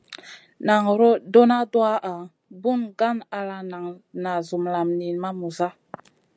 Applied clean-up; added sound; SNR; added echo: none; none; none; none.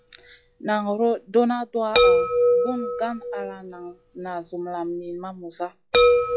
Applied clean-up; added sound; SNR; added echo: classical method log-MMSE.